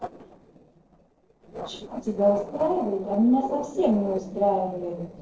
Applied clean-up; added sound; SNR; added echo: neural separator model SepFormer DNS4.